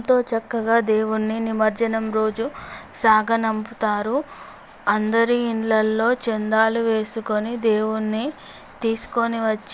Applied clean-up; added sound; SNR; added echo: none; none; none; none.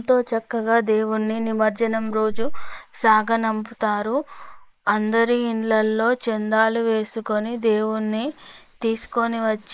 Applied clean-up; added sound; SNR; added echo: neural mask model Resemble Enhance denoiser.